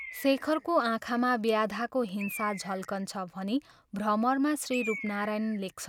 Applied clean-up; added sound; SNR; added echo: none; Bird; 16 dB; none.